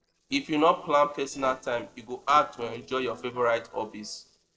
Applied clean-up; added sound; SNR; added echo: neural separator model SepFormer DNS4.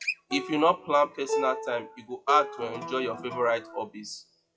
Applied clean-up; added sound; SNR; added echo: classical method WPE with log-MMSE.